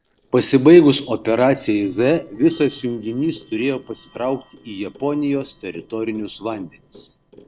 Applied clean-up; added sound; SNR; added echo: neural separator model SepFormer DNS4.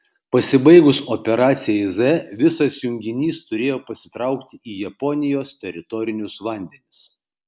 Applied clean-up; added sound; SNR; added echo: none; none; none; none.